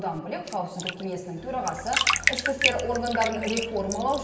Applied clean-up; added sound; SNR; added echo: none; Bathtub (filling or washing); 1 dB; reverberation time 1.4 s.